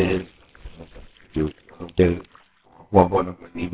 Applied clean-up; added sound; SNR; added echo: neural separator model SepFormer WHAMR!.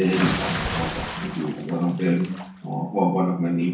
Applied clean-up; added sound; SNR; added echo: none; Bathtub (filling or washing) / Splash, splatter; 8 dB; reverberation time 0.6 s.